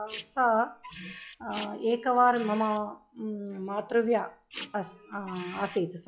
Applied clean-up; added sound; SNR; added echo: classical method log-MMSE.